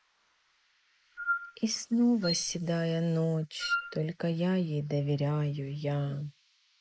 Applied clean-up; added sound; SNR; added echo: neural mask model Resemble Enhance denoiser.